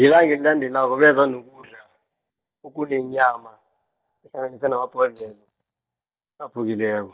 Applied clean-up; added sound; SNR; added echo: neural mask model DeepFilterNet 3.